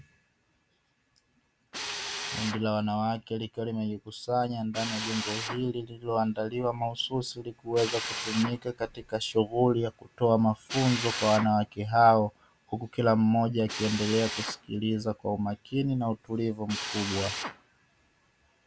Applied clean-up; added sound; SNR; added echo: none; Drill; 11 dB; none.